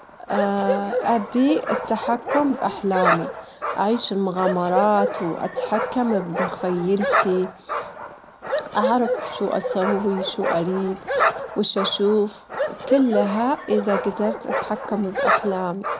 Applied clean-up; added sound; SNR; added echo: none; Bark; 3 dB; none.